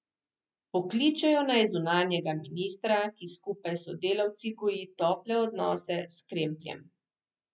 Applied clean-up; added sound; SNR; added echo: none; none; none; none.